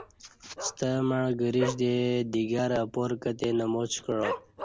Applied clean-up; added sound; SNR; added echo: none; Dog; 13 dB; none.